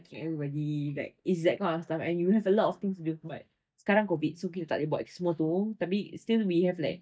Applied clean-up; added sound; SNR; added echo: neural mask model DeepFilterNet 3.